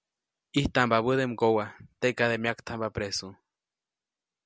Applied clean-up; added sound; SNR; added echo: none; none; none; none.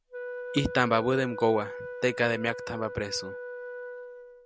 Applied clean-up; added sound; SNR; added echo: none; Wind instrument, woodwind instrument; 9 dB; none.